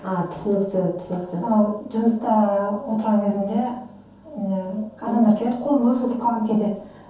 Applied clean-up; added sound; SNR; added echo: none; none; none; reverberation time 0.6 s.